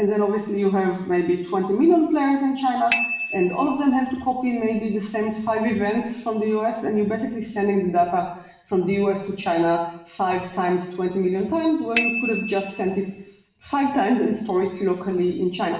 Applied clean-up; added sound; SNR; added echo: none; Bicycle bell; 9 dB; reverberation time 0.9 s.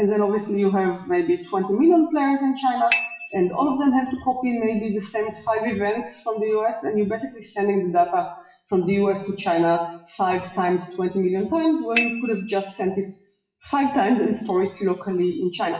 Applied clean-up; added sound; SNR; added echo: classical method WPE with log-MMSE.